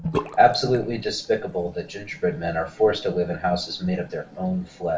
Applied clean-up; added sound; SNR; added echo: none; Bathtub (filling or washing) / Sink (filling or washing); 13 dB; reverberation time 0.2 s.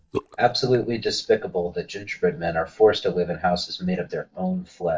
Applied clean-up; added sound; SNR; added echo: neural mask model DeepFilterNet 3.